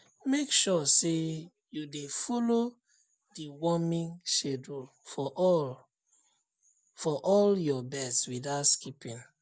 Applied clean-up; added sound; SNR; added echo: none; none; none; none.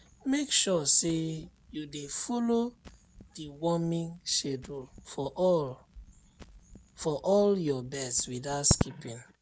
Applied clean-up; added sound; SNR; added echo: none; Crackle; 12 dB; none.